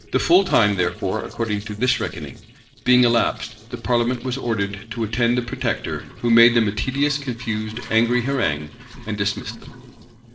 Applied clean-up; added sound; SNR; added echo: neural separator model SepFormer DNS4.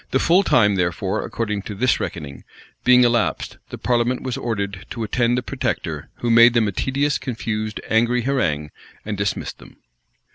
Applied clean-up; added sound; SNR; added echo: none; none; none; none.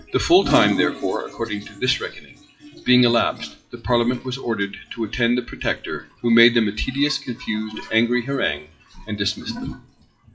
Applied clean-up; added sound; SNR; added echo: classical method WPE with log-MMSE.